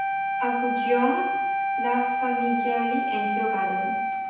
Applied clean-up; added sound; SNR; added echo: none; Wind instrument, woodwind instrument; -3 dB; reverberation time 0.9 s.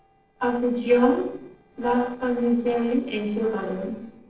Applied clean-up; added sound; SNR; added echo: neural separator model SepFormer DNS4.